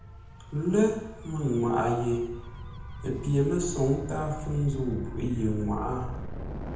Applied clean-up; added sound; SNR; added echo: none; Gull, seagull / Waves, surf / Siren; 9 dB; reverberation time 0.9 s.